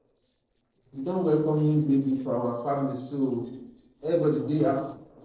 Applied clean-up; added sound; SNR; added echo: neural separator model SepFormer DNS4.